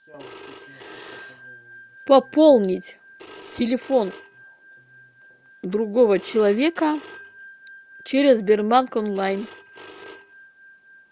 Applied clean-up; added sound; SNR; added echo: none; Telephone; 17 dB; none.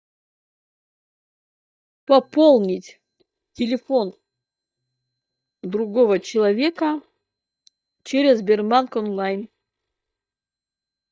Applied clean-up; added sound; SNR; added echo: neural mask model DeepFilterNet 3.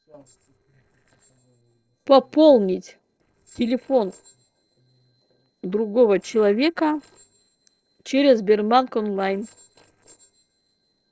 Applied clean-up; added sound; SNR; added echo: neural separator model SepFormer DNS4.